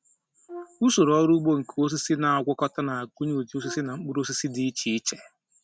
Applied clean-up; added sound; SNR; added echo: none; Brass instrument; 20 dB; none.